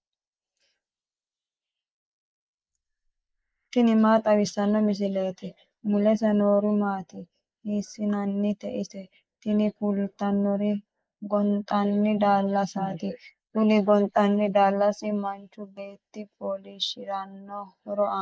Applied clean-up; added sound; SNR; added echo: neural mask model Resemble Enhance denoiser.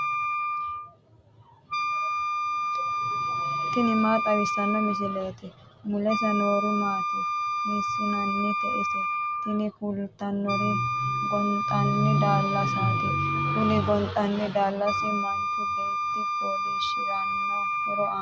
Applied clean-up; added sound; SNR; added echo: none; Wind instrument, woodwind instrument; 0 dB; none.